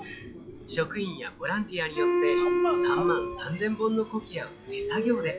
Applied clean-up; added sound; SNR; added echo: classical method log-MMSE.